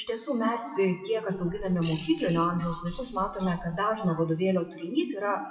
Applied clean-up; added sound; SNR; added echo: classical method WPE with log-MMSE.